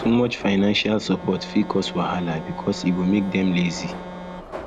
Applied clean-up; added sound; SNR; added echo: none; Organ + Subway, metro, underground; 12 dB; none.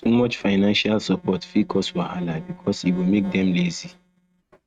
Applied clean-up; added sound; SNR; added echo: neural mask model RNNoise.